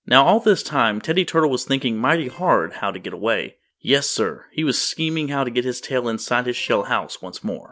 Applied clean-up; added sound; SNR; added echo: neural separator model SepFormer DNS4.